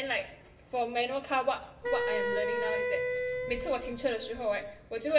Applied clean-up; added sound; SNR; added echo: none; Wind instrument, woodwind instrument; 0 dB; reverberation time 1.5 s.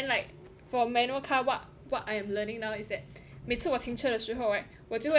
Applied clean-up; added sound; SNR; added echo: none; none; none; none.